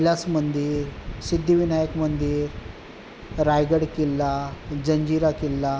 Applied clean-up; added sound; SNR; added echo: none; none; none; none.